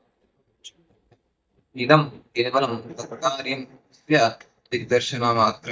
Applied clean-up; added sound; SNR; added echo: neural mask model DeepFilterNet 3.